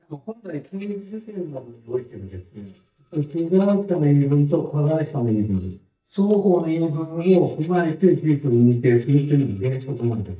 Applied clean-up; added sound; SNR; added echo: neural mask model DeepFilterNet 3.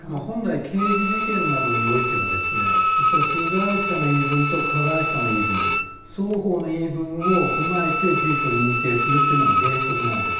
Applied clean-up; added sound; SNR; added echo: none; Bowed string instrument; -2 dB; reverberation time 0.9 s.